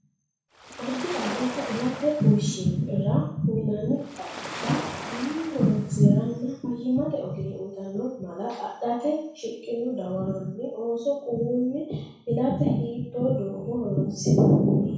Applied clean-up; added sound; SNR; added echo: none; Waves, surf; 12 dB; reverberation time 0.6 s.